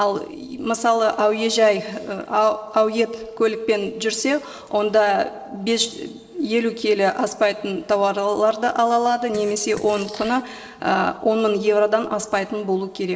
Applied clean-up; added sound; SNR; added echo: neural separator model SepFormer DNS4.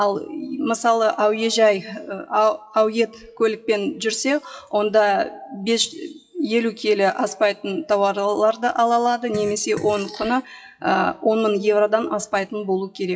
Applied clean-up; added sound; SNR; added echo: classical method WPE with log-MMSE.